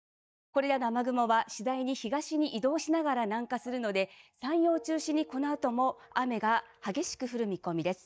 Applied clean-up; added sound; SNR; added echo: neural mask model DeepFilterNet 3.